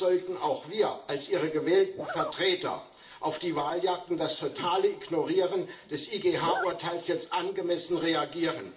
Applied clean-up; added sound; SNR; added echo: none; Zipper (clothing); 14 dB; reverberation time 0.4 s.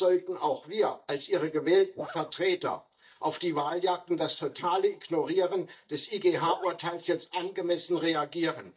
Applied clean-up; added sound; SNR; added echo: neural mask model DeepFilterNet 3.